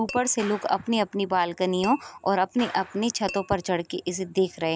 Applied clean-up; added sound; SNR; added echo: none; Tap / Glass + Clapping; 18 dB; none.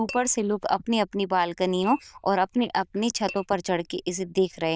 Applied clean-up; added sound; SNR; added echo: neural diffusion model UNIVERSE++.